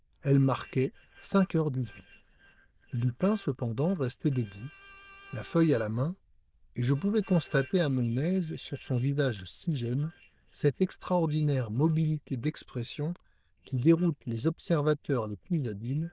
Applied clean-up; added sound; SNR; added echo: neural diffusion model UNIVERSE++.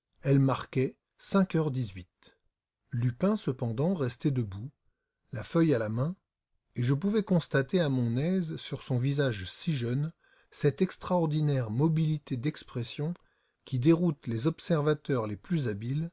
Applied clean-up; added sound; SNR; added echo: none; none; none; none.